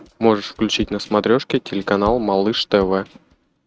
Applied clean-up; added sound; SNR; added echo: neural mask model RNNoise.